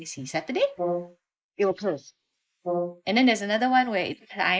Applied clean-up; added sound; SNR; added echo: neural mask model Resemble Enhance denoiser.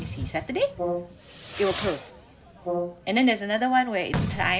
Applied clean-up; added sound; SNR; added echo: none; Brass instrument + Fireworks; 6 dB; none.